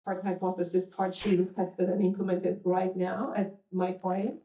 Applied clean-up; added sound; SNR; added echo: neural mask model DeepFilterNet 3.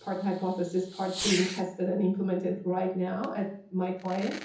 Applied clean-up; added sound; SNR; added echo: none; Fireworks; 11 dB; reverberation time 0.7 s.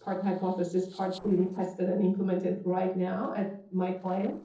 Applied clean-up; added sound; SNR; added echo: neural separator model SepFormer DNS4.